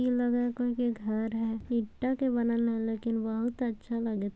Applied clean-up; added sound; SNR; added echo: none; none; none; none.